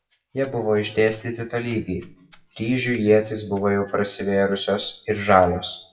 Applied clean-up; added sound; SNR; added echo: classical method WPE with log-MMSE.